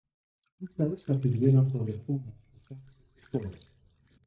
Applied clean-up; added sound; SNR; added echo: neural mask model DeepFilterNet 3.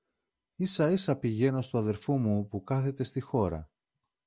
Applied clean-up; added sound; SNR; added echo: none; none; none; none.